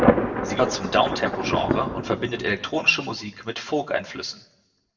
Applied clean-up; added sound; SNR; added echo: none; Thunder; 1 dB; reverberation time 0.6 s.